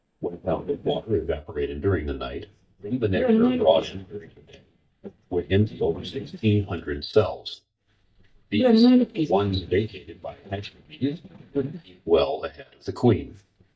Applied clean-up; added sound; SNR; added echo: neural mask model DeepFilterNet 3.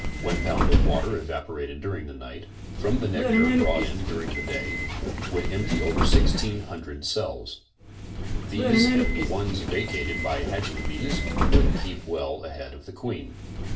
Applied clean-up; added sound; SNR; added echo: none; Subway, metro, underground; -5 dB; reverberation time 0.3 s.